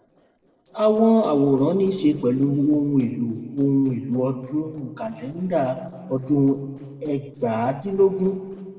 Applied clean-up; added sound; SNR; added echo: neural separator model SepFormer DNS4.